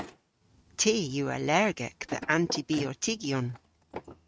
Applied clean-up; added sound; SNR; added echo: neural mask model RNNoise.